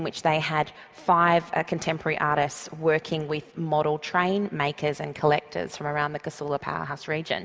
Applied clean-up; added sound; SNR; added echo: none; none; none; none.